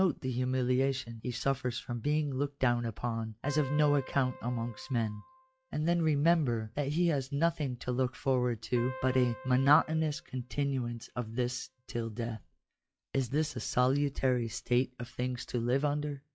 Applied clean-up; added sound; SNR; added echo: classical method log-MMSE.